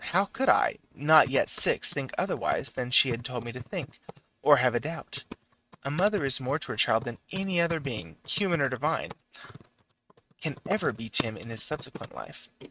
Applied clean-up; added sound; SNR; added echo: neural mask model RNNoise.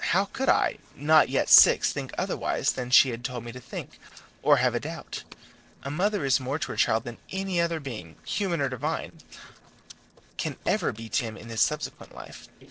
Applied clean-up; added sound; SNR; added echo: neural separator model SepFormer DNS4.